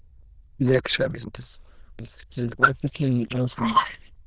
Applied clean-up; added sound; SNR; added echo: neural diffusion model UNIVERSE++.